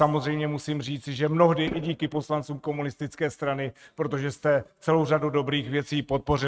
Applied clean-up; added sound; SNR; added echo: neural mask model RNNoise.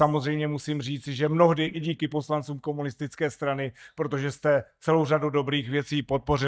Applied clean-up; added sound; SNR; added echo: neural mask model DeepFilterNet 3.